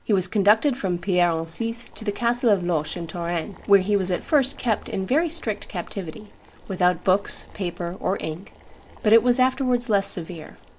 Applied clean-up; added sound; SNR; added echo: none; Boiling; 20 dB; none.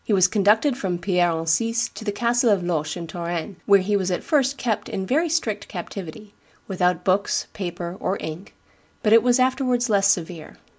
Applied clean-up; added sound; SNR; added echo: none; none; none; none.